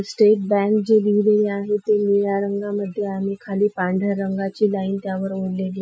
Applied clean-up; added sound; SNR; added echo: classical method Wiener filter.